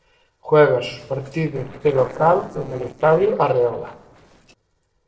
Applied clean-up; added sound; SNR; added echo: neural separator model SepFormer DNS4.